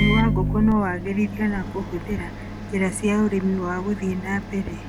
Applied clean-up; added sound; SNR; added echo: none; Microwave oven; 4 dB; none.